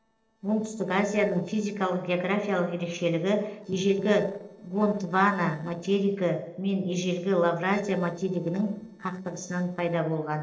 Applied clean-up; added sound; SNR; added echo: neural separator model SepFormer DNS4.